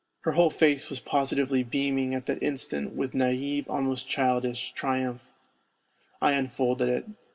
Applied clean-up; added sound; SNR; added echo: none; none; none; none.